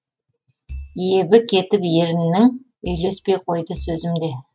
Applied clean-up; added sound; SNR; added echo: neural mask model RNNoise.